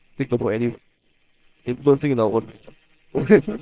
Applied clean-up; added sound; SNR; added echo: neural separator model SepFormer WHAM!.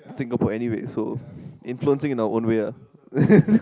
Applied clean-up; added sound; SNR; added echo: none; none; none; none.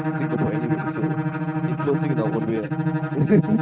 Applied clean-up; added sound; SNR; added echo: neural mask model RNNoise.